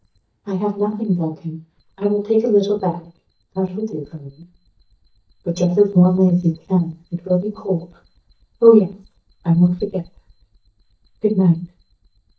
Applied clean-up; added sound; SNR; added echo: neural mask model DeepFilterNet 3.